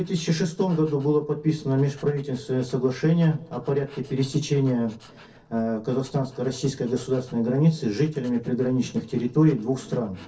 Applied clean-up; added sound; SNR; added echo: neural separator model SepFormer DNS4.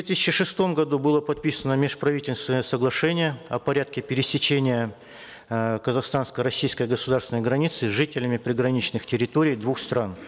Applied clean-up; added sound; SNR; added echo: none; none; none; none.